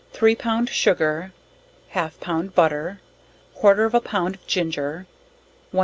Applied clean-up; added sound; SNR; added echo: none; none; none; none.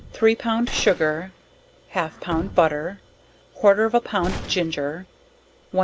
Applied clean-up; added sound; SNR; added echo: none; Gunshot, gunfire + Truck; 15 dB; none.